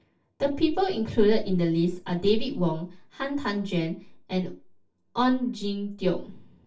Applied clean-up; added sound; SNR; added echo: none; none; none; reverberation time 0.3 s.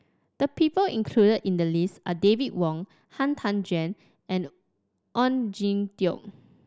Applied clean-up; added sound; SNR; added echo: none; none; none; none.